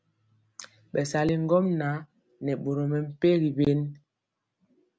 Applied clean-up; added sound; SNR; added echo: none; none; none; none.